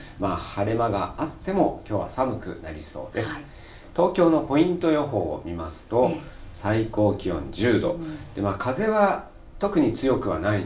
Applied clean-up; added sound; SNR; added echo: none; Ocean; 19 dB; reverberation time 0.3 s.